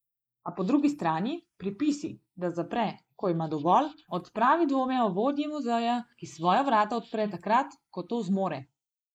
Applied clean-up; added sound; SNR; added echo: neural mask model Resemble Enhance denoiser.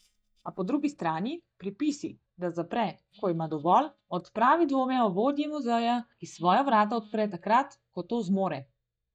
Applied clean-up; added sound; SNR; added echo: neural mask model DeepFilterNet 3.